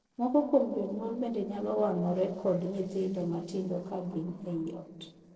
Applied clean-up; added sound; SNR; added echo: neural separator model SepFormer DNS4.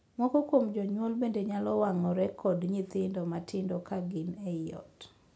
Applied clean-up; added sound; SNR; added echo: none; none; none; none.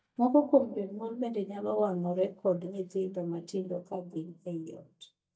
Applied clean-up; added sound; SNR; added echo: neural mask model DeepFilterNet 3.